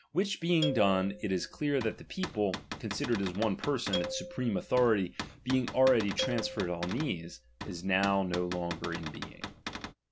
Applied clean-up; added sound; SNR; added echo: none; Cupboard open or close / Door + Marimba, xylophone; 9 dB; none.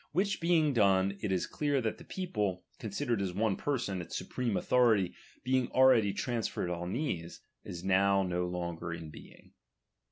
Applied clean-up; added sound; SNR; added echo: none; none; none; none.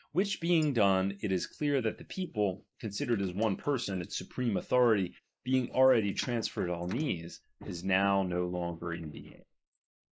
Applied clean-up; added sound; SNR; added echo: neural mask model Resemble Enhance denoiser.